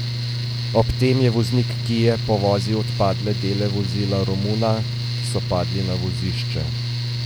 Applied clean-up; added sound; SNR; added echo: none; Mechanical fan; 1 dB; none.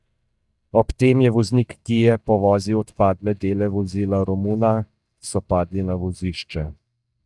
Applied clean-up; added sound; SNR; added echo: neural mask model DeepFilterNet 3.